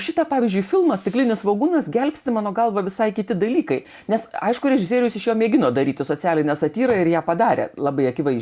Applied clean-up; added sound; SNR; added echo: none; none; none; none.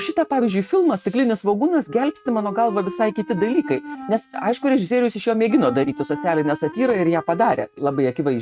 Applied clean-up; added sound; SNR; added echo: neural mask model RNNoise.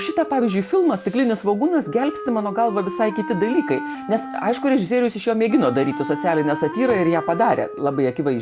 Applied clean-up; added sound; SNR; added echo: none; Wind instrument, woodwind instrument; 11 dB; none.